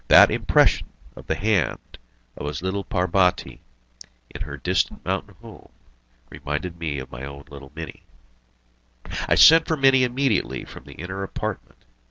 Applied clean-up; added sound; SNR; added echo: none; none; none; none.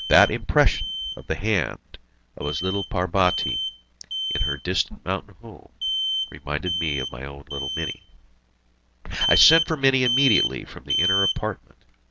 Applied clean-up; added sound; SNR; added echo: none; Alarm; 4 dB; none.